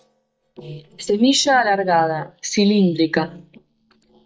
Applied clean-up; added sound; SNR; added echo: neural mask model DeepFilterNet 3.